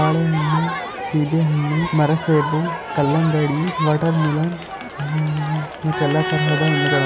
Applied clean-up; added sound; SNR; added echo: none; Crowd; 7 dB; none.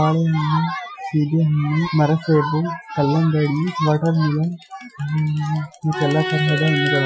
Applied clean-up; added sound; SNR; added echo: classical method Wiener filter.